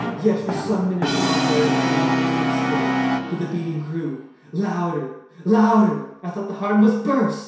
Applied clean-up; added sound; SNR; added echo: none; Brass instrument; 3 dB; reverberation time 0.7 s.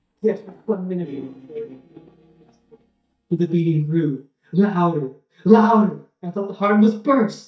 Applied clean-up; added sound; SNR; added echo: neural mask model DeepFilterNet 3.